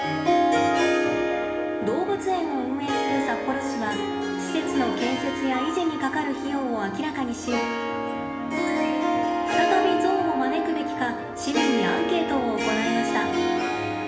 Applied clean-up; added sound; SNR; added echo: none; Harp; -2 dB; reverberation time 1.1 s.